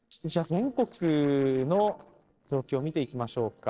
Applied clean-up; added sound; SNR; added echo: neural separator model SepFormer DNS4.